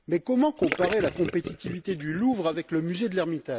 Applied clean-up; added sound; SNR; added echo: none; Gurgling / Liquid; 8 dB; none.